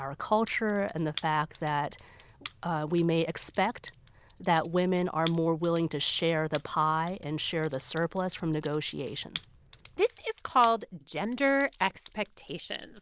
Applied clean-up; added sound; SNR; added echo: none; Computer keyboard; 13 dB; none.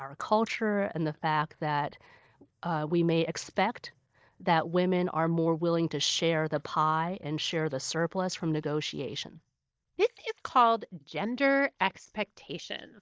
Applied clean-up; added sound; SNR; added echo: neural mask model DeepFilterNet 3.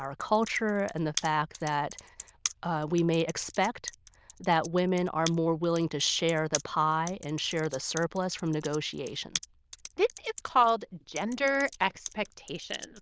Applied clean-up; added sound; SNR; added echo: neural diffusion model UNIVERSE++.